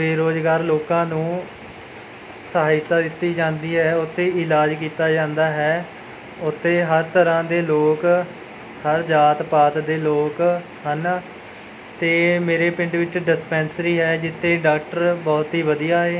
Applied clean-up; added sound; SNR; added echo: none; none; none; none.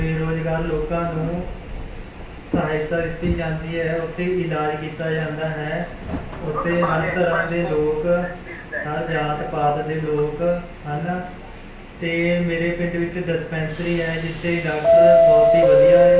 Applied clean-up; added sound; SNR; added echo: none; Subway, metro, underground; -1 dB; reverberation time 0.5 s.